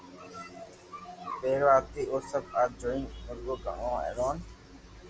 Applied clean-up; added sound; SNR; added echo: none; none; none; none.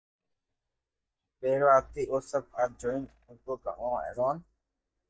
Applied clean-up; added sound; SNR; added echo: neural mask model DeepFilterNet 3.